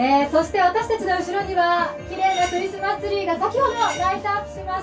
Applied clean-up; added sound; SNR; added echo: none; Cutlery, silverware; 16 dB; reverberation time 0.2 s.